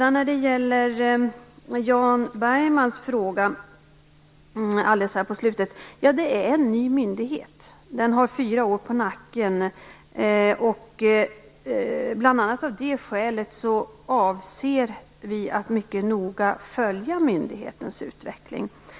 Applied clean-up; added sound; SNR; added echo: none; none; none; none.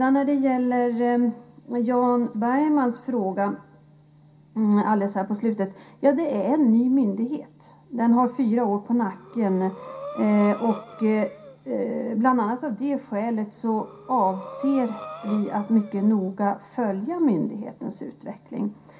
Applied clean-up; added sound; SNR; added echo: none; Breathing; 17 dB; reverberation time 0.3 s.